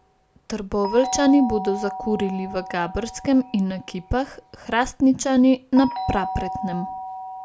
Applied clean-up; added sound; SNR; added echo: none; Doorbell; 11 dB; none.